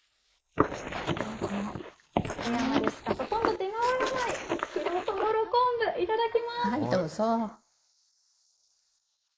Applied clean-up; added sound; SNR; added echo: neural mask model Resemble Enhance denoiser.